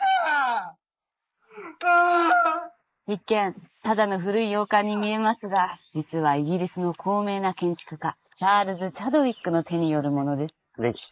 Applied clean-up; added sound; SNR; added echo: neural mask model Resemble Enhance denoiser.